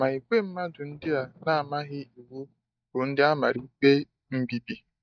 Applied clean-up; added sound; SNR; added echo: neural mask model DeepFilterNet 3.